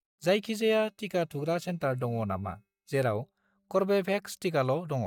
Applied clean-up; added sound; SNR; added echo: neural mask model DeepFilterNet 3.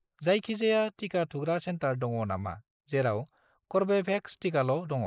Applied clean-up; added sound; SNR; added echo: neural mask model Resemble Enhance denoiser.